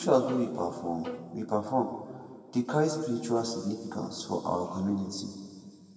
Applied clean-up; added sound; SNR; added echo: none; Bowed string instrument; 13 dB; reverberation time 2.2 s.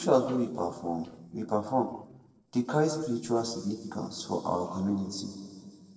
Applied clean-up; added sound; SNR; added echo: neural separator model SepFormer DNS4.